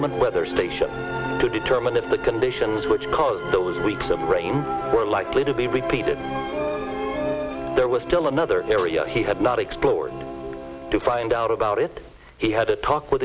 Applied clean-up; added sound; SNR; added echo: none; Snare drum; 19 dB; none.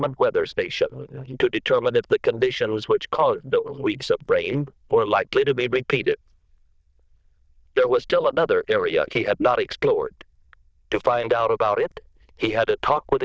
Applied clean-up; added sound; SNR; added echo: neural diffusion model UNIVERSE++.